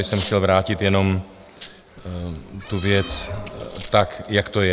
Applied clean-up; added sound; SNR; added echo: none; Packing tape, duct tape / Tearing + Meow; 16 dB; none.